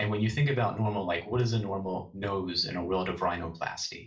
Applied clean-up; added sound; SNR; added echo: none; none; none; reverberation time 0.3 s.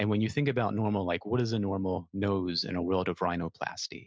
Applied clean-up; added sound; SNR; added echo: none; none; none; none.